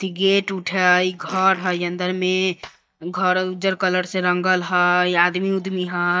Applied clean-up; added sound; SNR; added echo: neural mask model DeepFilterNet 3.